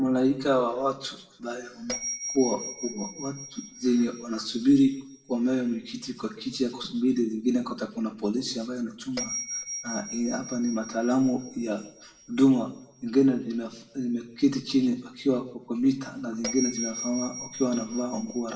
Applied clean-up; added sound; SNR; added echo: none; Bell; 14 dB; reverberation time 0.6 s.